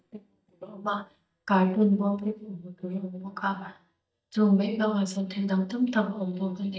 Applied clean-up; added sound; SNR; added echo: neural mask model DeepFilterNet 3.